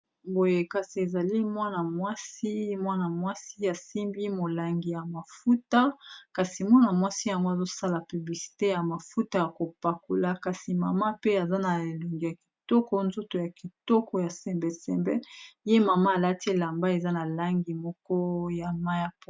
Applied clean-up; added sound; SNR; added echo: none; none; none; none.